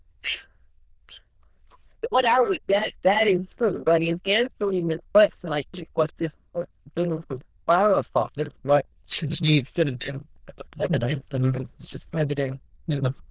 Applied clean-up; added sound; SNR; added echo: neural diffusion model UNIVERSE++.